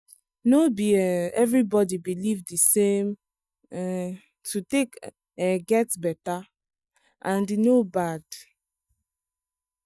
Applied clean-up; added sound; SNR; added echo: neural mask model DeepFilterNet 3.